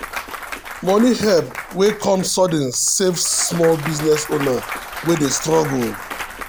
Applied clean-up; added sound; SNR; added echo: none; Applause / Cheering / Clapping; 12 dB; none.